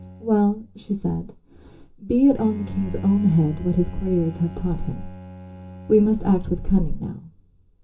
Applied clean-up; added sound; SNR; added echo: none; Bowed string instrument; 16 dB; reverberation time 0.2 s.